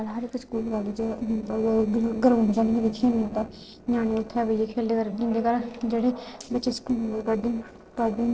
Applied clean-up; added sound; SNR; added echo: neural separator model SepFormer DNS4.